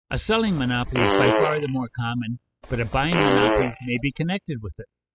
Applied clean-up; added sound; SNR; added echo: classical method spectral subtraction.